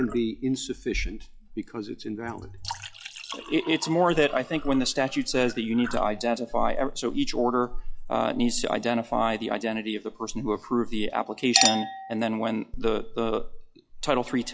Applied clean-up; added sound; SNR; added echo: classical method log-MMSE.